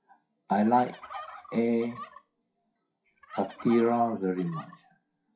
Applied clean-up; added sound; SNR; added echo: classical method WPE with log-MMSE.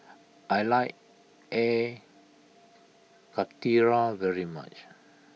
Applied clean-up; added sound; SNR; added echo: none; none; none; none.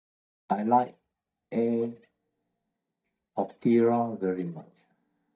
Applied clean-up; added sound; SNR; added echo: neural mask model DeepFilterNet 3.